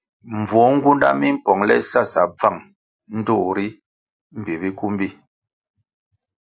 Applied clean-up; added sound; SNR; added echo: none; none; none; none.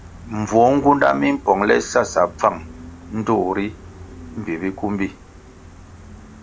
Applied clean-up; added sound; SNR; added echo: none; Gull, seagull; 19 dB; none.